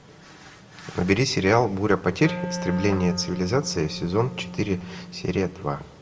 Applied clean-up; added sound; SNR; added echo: none; Wind instrument, woodwind instrument; 10 dB; reverberation time 2.0 s.